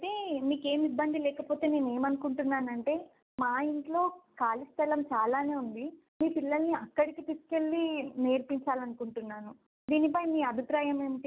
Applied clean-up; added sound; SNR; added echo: none; none; none; none.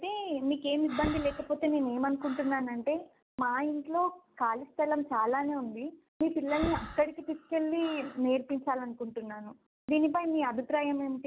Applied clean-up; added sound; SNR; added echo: none; Breathing; 16 dB; none.